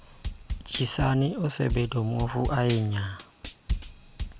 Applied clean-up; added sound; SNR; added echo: none; Drum / Drum kit; 7 dB; none.